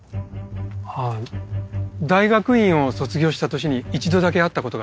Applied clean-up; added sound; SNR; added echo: none; none; none; none.